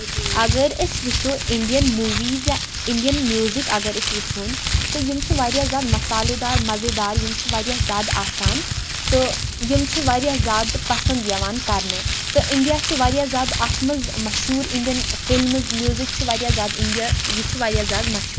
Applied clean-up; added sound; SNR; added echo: none; Run + Crumpling, crinkling; 0 dB; none.